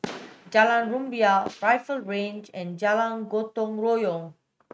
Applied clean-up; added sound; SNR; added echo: neural mask model RNNoise.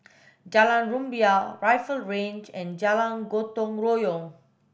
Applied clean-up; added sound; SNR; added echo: none; none; none; none.